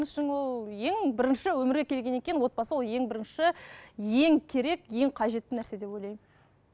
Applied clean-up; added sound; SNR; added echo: none; none; none; none.